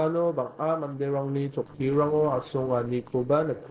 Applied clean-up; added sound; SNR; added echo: neural separator model SepFormer DNS4.